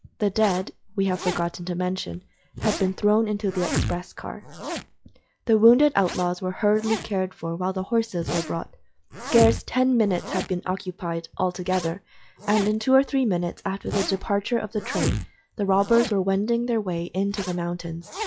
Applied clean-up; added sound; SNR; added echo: classical method log-MMSE.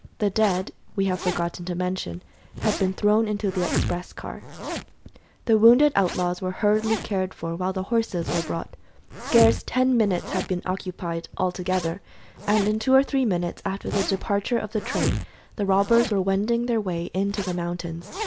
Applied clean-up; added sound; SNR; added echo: none; Zipper (clothing); 10 dB; none.